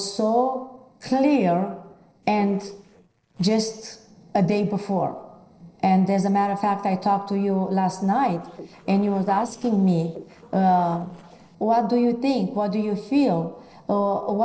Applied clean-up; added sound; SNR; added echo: neural separator model SepFormer DNS4.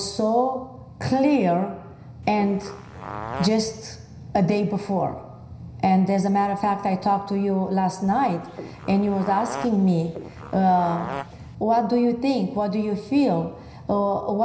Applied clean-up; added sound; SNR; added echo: none; Fart; 13 dB; reverberation time 0.9 s.